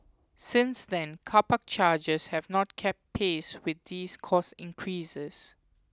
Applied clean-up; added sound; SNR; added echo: none; none; none; none.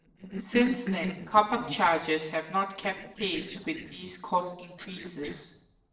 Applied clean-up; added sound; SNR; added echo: neural separator model SepFormer DNS4.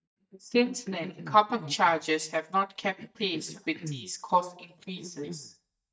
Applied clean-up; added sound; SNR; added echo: neural mask model DeepFilterNet 3.